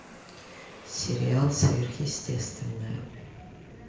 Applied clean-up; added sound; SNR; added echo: none; Fixed-wing aircraft, airplane; 17 dB; reverberation time 0.5 s.